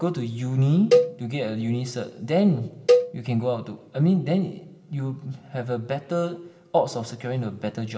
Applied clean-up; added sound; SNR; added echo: none; Cowbell; 0 dB; reverberation time 0.9 s.